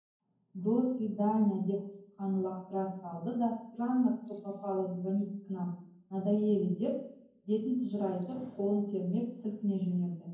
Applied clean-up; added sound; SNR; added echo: none; Cricket; -3 dB; reverberation time 0.9 s.